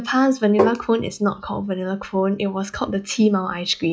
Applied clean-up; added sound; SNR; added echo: classical method log-MMSE.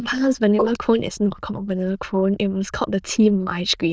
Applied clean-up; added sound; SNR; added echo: neural diffusion model UNIVERSE++.